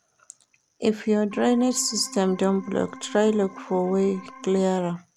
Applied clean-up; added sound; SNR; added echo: none; Organ; 18 dB; none.